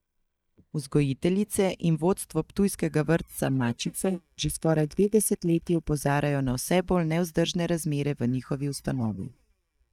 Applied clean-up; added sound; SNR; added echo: neural mask model DeepFilterNet 3.